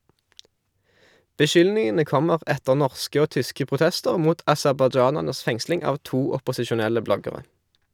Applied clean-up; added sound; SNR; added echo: none; none; none; none.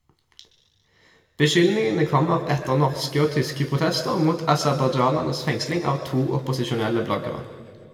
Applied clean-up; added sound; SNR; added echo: none; none; none; reverberation time 1.9 s.